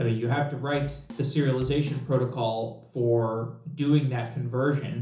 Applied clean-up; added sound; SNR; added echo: none; Drum kit; 19 dB; reverberation time 0.7 s.